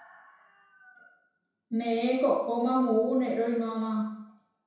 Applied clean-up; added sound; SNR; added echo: none; none; none; reverberation time 0.7 s.